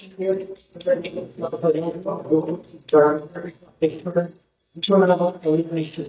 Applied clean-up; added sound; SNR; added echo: neural mask model DeepFilterNet 3.